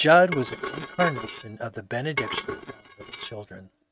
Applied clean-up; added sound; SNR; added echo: neural mask model RNNoise.